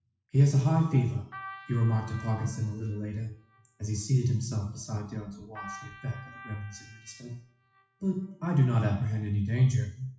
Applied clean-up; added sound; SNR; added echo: classical method WPE with log-MMSE.